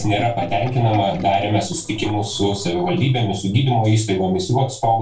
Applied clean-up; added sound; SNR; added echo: neural separator model SepFormer DNS4.